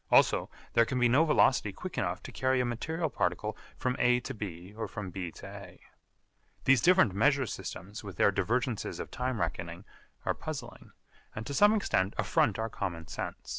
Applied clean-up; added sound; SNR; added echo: none; none; none; none.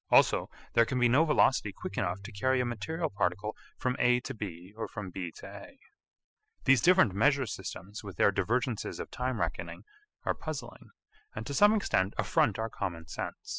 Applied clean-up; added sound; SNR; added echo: classical method spectral subtraction.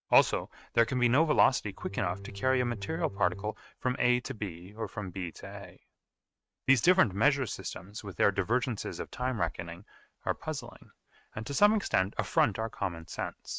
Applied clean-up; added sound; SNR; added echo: neural mask model RNNoise.